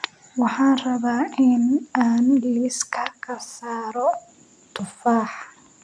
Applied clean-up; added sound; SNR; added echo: none; none; none; none.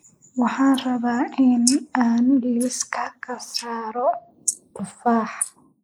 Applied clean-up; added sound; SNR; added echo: neural mask model Resemble Enhance denoiser.